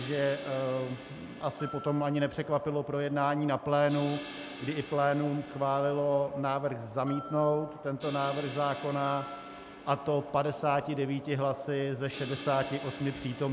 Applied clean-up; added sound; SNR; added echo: none; Crash cymbal + Bell; 14 dB; none.